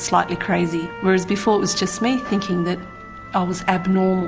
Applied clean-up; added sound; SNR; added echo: none; none; none; none.